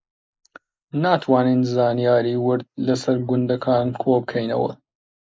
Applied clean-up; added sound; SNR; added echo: neural mask model Resemble Enhance denoiser.